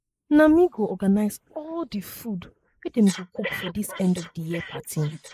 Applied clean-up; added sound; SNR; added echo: neural mask model Resemble Enhance denoiser.